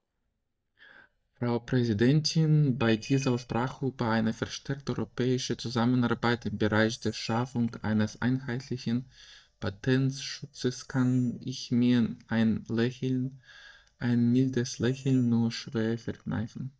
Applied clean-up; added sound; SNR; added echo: neural mask model DeepFilterNet 3.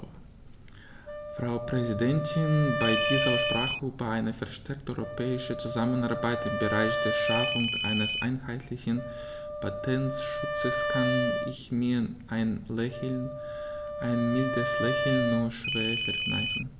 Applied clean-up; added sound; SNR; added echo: none; Wind instrument, woodwind instrument + Ringtone; 2 dB; none.